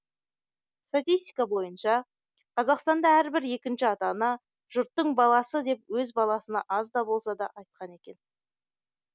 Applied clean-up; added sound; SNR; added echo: none; none; none; none.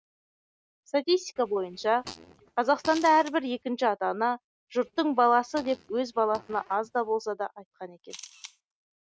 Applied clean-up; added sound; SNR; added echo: neural mask model RNNoise.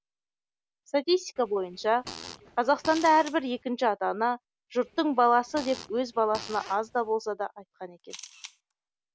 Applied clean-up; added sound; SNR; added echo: none; Fart + Camera; 17 dB; none.